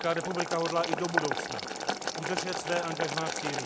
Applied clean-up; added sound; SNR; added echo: none; Boiling; 0 dB; none.